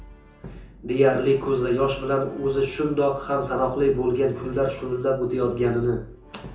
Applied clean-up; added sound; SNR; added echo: none; Brass instrument; 18 dB; reverberation time 0.6 s.